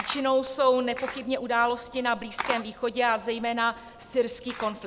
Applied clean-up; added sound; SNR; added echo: none; Camera; 14 dB; none.